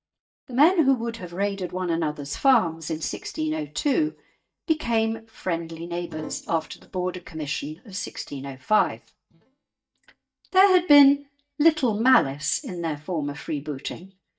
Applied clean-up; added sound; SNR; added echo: neural mask model DeepFilterNet 3.